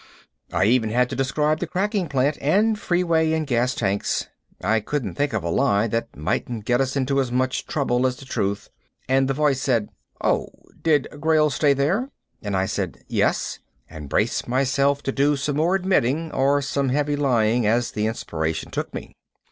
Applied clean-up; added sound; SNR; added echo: none; none; none; none.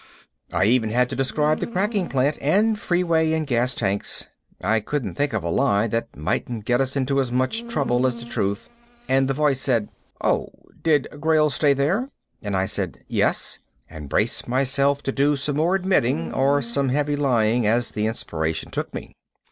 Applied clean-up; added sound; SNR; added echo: none; Insect; 17 dB; none.